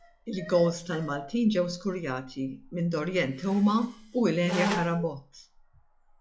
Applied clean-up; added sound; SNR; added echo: classical method log-MMSE.